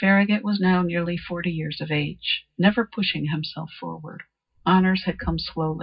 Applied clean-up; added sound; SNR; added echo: none; none; none; reverberation time 0.4 s.